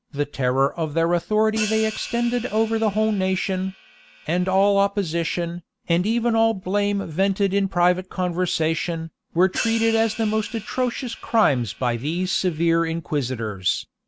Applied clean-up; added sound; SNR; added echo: none; Hi-hat; 14 dB; none.